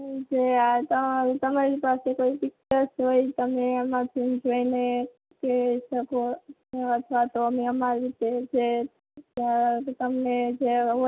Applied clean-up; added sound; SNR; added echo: none; none; none; none.